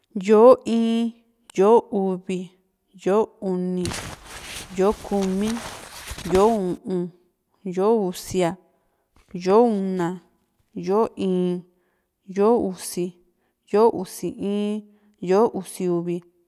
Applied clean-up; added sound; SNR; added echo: none; Crumpling, crinkling; 13 dB; none.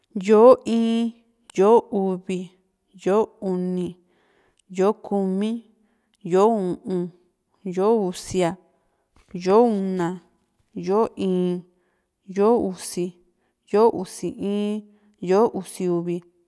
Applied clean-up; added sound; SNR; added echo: none; none; none; none.